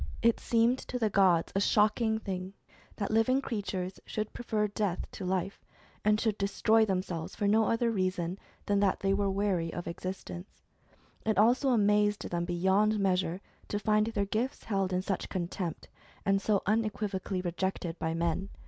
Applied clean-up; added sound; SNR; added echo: none; Bass drum; 17 dB; none.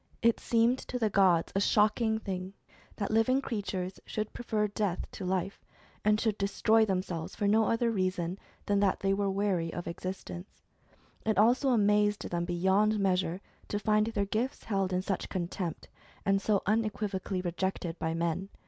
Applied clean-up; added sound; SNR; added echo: none; none; none; none.